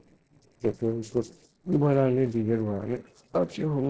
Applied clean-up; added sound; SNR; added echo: neural separator model SepFormer DNS4.